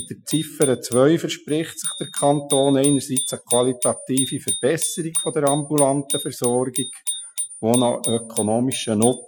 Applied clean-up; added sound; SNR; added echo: classical method Wiener filter.